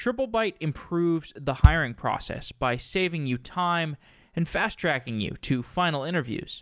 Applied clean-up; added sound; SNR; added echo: none; Bass drum; -2 dB; none.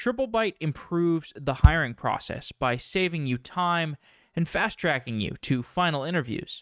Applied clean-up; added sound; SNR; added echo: neural mask model RNNoise.